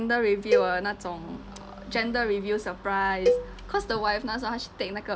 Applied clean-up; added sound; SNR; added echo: none; Cowbell; 2 dB; none.